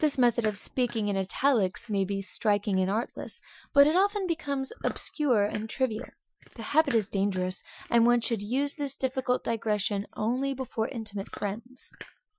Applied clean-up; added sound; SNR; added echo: classical method Wiener filter.